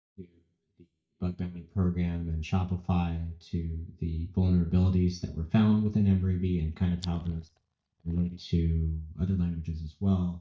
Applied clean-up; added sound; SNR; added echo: neural mask model DeepFilterNet 3.